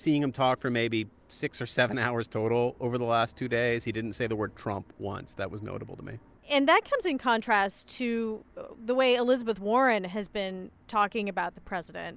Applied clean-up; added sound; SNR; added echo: none; none; none; none.